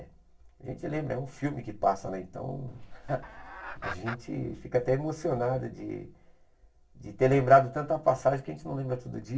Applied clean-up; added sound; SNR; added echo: none; Chicken, rooster; 13 dB; reverberation time 0.2 s.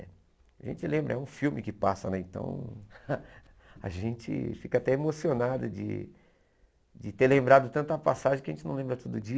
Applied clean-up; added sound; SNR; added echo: none; none; none; none.